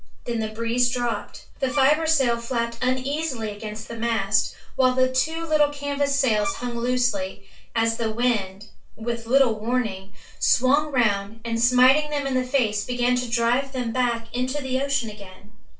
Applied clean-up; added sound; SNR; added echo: none; Bowed string instrument; 12 dB; reverberation time 0.2 s.